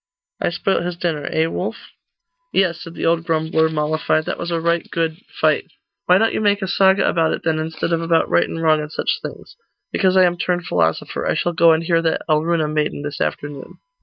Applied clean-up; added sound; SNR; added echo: neural mask model DeepFilterNet 3.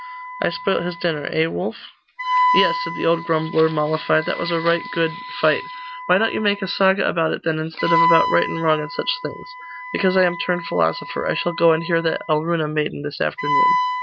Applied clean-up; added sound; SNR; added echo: none; Wind instrument, woodwind instrument; 5 dB; none.